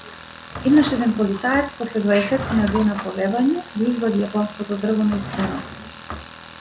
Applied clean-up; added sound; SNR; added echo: none; Drawer open or close / Wood + Tools; 12 dB; none.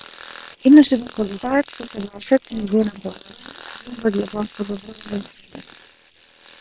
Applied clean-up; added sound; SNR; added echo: neural separator model SepFormer WHAM!.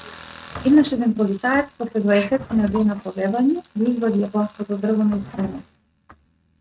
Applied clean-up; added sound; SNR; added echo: neural mask model RNNoise.